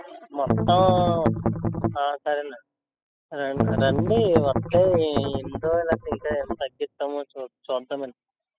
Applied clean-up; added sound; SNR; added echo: classical method spectral subtraction.